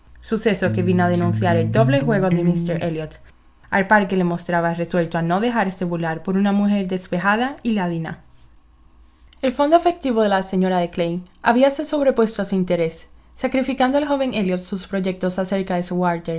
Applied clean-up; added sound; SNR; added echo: none; Electric guitar; 2 dB; none.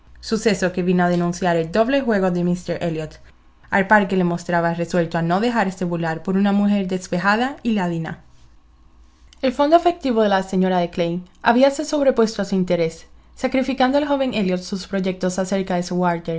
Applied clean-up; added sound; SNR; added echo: none; none; none; none.